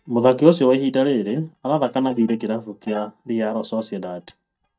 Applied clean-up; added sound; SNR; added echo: neural mask model DeepFilterNet 3.